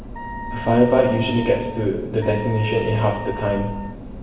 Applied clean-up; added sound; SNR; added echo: none; Wind instrument, woodwind instrument; 13 dB; reverberation time 1.1 s.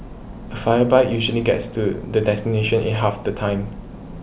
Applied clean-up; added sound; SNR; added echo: none; none; none; none.